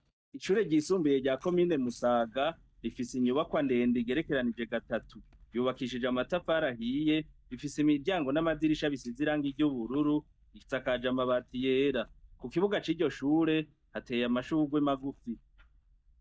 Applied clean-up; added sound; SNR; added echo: neural mask model DeepFilterNet 3.